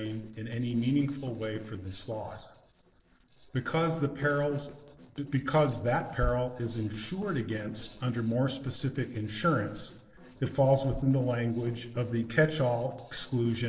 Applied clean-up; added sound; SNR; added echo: neural separator model SepFormer DNS4.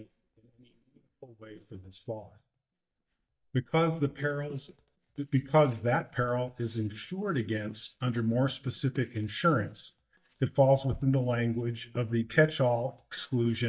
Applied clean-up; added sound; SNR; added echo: neural mask model DeepFilterNet 3.